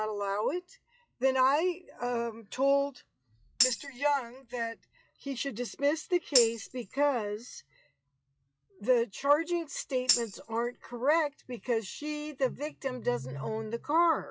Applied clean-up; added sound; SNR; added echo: classical method log-MMSE.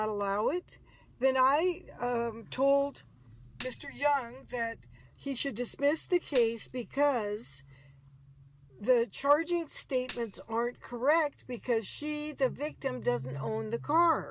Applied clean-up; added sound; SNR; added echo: none; Tambourine; 4 dB; none.